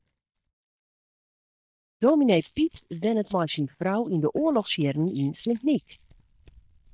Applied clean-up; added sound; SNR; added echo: neural mask model DeepFilterNet 3.